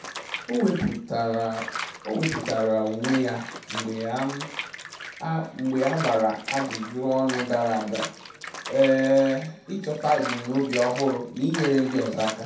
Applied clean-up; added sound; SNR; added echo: none; Bathtub (filling or washing) / Water; 10 dB; reverberation time 0.7 s.